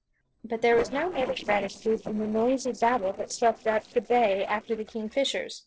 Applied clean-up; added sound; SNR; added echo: neural separator model SepFormer DNS4.